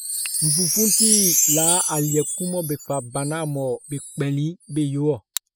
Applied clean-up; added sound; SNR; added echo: classical method spectral subtraction.